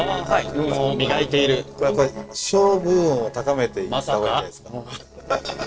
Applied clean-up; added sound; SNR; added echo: neural separator model SepFormer DNS4.